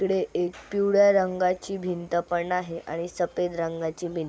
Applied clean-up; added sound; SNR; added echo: none; none; none; none.